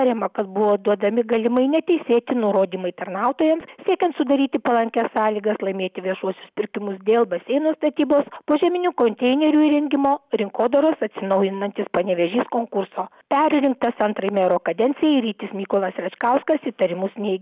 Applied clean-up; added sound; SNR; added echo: none; none; none; none.